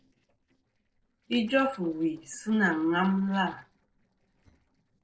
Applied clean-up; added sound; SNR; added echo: neural separator model SepFormer DNS4.